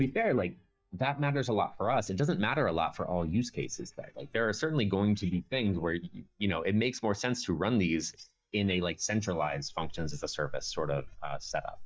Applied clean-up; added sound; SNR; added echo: neural mask model DeepFilterNet 3.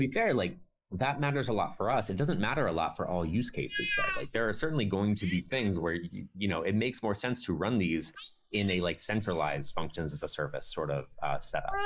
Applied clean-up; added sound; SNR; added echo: neural mask model Resemble Enhance denoiser.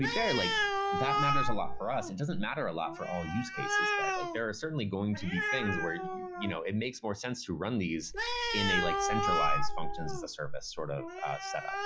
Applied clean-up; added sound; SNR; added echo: classical method log-MMSE.